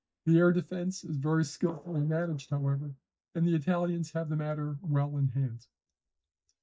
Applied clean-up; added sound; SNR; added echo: neural mask model DeepFilterNet 3.